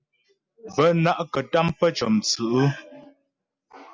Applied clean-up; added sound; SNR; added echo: none; none; none; none.